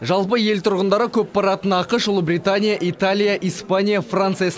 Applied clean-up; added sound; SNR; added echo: none; none; none; none.